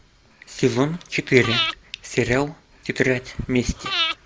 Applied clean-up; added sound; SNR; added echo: none; Breathing; 6 dB; none.